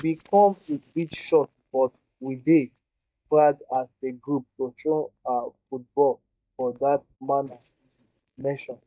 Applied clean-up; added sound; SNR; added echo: neural mask model DeepFilterNet 3.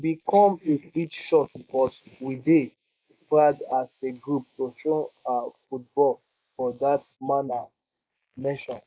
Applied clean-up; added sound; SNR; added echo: neural mask model Resemble Enhance denoiser.